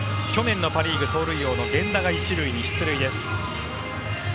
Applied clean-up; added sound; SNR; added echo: none; none; none; none.